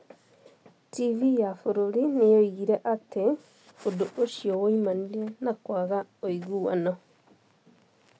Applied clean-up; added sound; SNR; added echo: none; none; none; none.